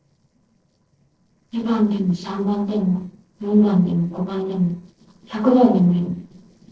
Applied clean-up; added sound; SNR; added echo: neural separator model SepFormer DNS4.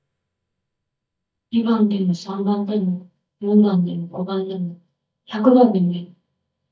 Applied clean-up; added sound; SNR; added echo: neural mask model DeepFilterNet 3.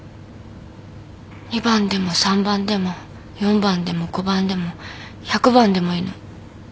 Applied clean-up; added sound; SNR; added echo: none; none; none; none.